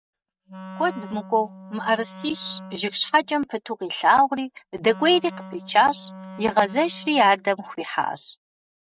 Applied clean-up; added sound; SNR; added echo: neural mask model RNNoise.